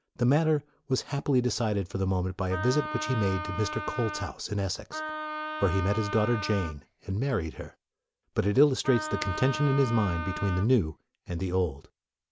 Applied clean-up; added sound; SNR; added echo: none; Wind instrument, woodwind instrument; 8 dB; none.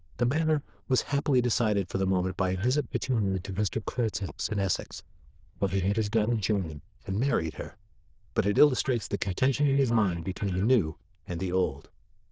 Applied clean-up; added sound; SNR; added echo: neural diffusion model UNIVERSE++.